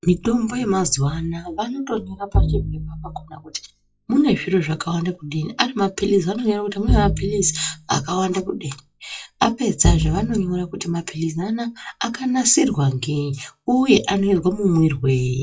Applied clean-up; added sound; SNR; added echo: classical method WPE with log-MMSE.